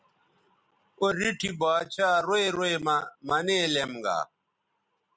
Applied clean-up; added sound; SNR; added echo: none; none; none; none.